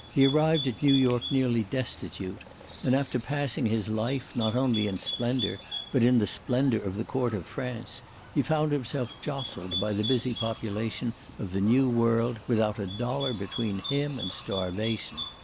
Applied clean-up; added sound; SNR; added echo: none; Bird; 12 dB; none.